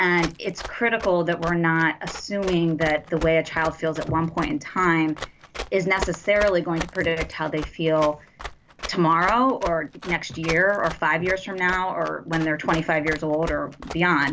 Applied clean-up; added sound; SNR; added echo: none; Run; 14 dB; none.